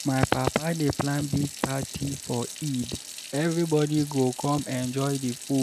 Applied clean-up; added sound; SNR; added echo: none; Sink (filling or washing) / Water tap, faucet; 13 dB; none.